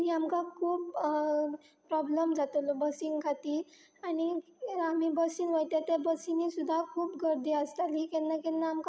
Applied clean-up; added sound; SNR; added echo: none; none; none; none.